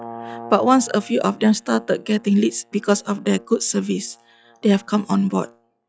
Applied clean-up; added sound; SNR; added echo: classical method log-MMSE.